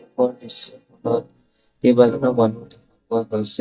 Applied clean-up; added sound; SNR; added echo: neural mask model DeepFilterNet 3.